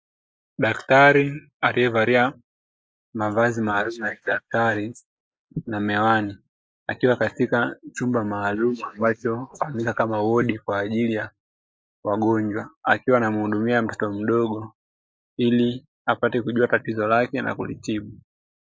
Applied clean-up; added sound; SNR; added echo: neural mask model Resemble Enhance denoiser.